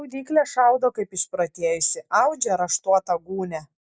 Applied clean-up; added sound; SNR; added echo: none; none; none; none.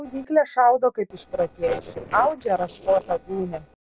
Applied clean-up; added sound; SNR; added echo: neural separator model SepFormer DNS4.